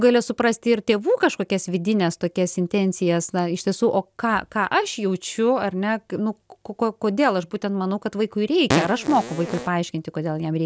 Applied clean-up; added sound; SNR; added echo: none; Fart; 4 dB; none.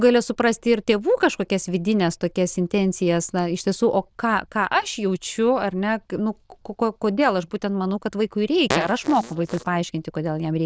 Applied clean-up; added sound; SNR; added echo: neural diffusion model UNIVERSE++.